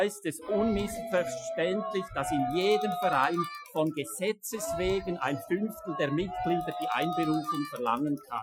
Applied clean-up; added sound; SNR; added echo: classical method Wiener filter.